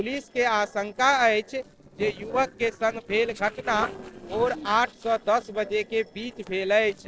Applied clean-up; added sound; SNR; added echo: neural separator model SepFormer DNS4.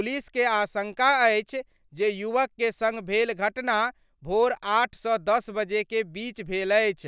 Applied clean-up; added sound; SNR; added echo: none; none; none; none.